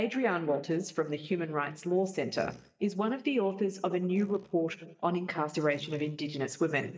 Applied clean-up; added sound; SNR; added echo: neural mask model DeepFilterNet 3.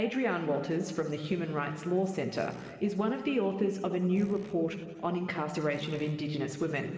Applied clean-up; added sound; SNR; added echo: neural separator model SepFormer DNS4.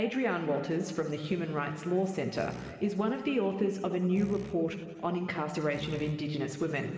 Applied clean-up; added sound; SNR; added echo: none; Fart; 14 dB; reverberation time 2.2 s.